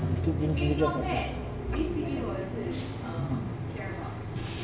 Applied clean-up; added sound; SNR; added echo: none; Bus / Engine; -1 dB; reverberation time 2.4 s.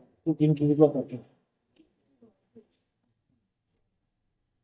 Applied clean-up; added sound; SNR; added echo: neural mask model DeepFilterNet 3.